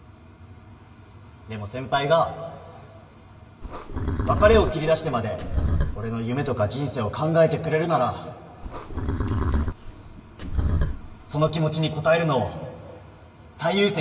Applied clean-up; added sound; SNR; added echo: none; Livestock, farm animals, working animals; 1 dB; reverberation time 1.8 s.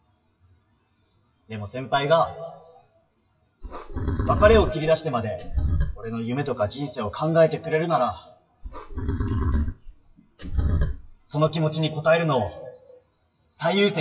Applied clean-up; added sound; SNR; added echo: classical method WPE with log-MMSE.